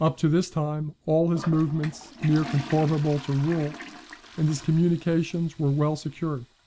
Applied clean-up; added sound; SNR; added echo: none; Toilet flush; 17 dB; none.